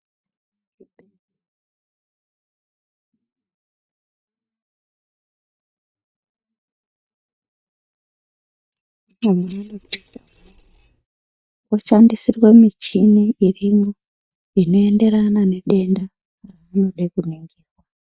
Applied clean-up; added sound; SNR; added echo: neural mask model DeepFilterNet 3.